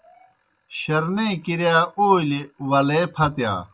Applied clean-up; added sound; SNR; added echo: none; none; none; none.